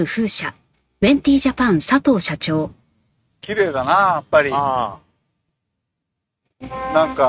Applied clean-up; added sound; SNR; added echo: neural mask model RNNoise.